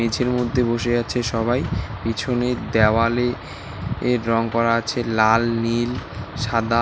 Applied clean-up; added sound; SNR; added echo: none; none; none; none.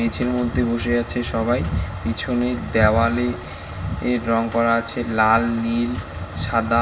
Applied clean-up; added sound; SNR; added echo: none; none; none; reverberation time 0.7 s.